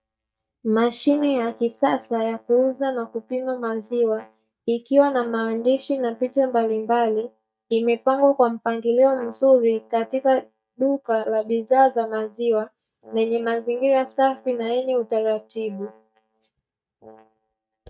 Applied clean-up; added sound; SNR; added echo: neural mask model DeepFilterNet 3.